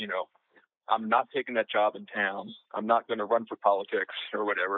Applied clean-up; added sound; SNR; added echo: neural mask model Resemble Enhance denoiser.